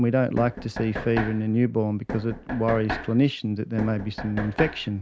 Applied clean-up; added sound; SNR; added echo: none; Knock; 10 dB; none.